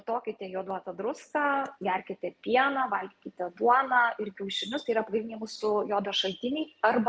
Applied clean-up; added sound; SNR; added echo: none; none; none; none.